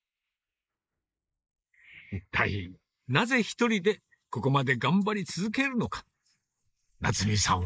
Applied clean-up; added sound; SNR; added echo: neural mask model Resemble Enhance denoiser.